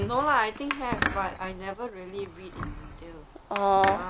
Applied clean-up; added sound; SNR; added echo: none; Squeak; 4 dB; none.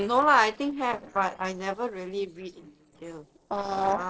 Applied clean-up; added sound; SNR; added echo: neural separator model SepFormer DNS4.